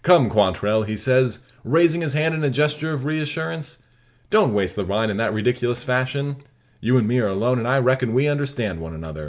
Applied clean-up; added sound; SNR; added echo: none; none; none; none.